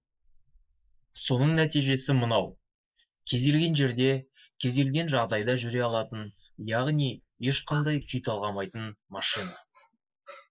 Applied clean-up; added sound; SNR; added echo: neural mask model Resemble Enhance denoiser.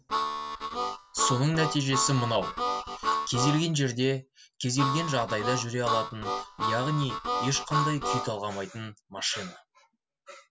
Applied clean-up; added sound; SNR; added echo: none; Harmonica; 1 dB; none.